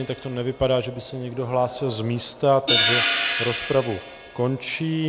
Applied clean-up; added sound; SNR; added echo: none; Hi-hat; -1 dB; none.